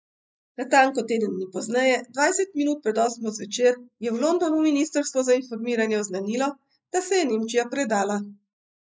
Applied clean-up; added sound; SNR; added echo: neural mask model Resemble Enhance denoiser.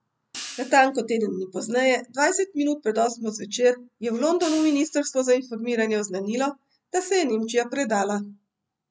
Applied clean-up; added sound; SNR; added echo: none; Hi-hat; 19 dB; none.